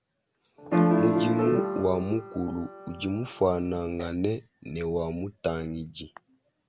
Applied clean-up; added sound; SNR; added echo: none; Piano; -2 dB; none.